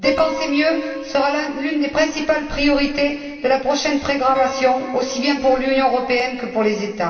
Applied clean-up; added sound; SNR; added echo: none; Piano; 11 dB; reverberation time 2.5 s.